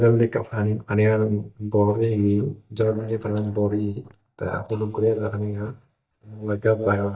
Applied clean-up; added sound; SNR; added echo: neural mask model DeepFilterNet 3.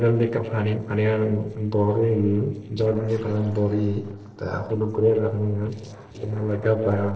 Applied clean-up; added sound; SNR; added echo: neural separator model SepFormer DNS4.